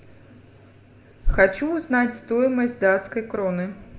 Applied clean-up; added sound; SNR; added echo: none; Bird; 6 dB; reverberation time 1.4 s.